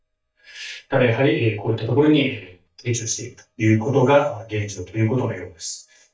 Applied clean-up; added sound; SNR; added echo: neural mask model DeepFilterNet 3.